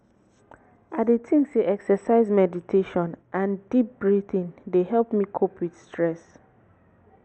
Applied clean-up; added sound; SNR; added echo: none; none; none; none.